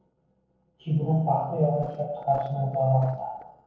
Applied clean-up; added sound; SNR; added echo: neural separator model SepFormer DNS4.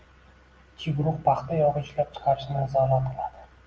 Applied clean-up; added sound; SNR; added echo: none; none; none; none.